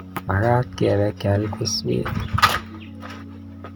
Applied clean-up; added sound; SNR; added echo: none; Piano; 14 dB; none.